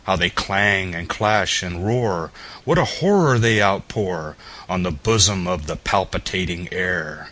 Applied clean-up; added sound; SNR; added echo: none; none; none; none.